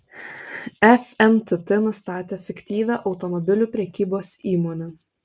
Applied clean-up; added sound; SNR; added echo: none; none; none; none.